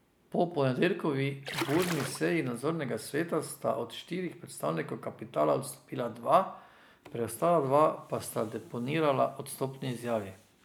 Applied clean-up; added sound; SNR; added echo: none; Splash, splatter; 7 dB; none.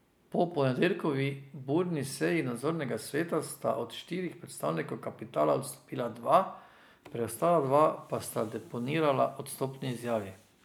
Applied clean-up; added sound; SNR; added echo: none; none; none; none.